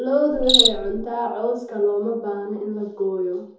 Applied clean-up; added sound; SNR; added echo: none; Cricket; 2 dB; reverberation time 2.6 s.